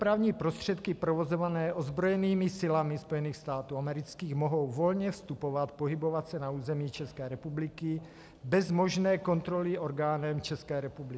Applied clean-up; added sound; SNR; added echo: none; none; none; none.